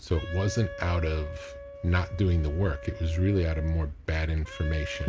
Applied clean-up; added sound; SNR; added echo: none; Wind instrument, woodwind instrument; 14 dB; none.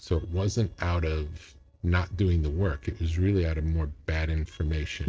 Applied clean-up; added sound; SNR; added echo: neural separator model SepFormer DNS4.